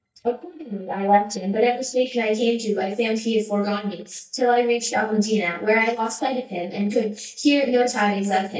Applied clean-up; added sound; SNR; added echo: neural mask model DeepFilterNet 3.